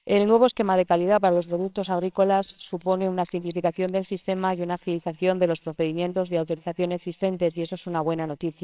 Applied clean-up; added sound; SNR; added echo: neural separator model SepFormer WHAMR!.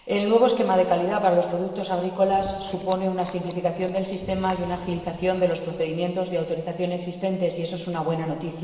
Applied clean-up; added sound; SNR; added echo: none; Chewing, mastication; 19 dB; reverberation time 1.6 s.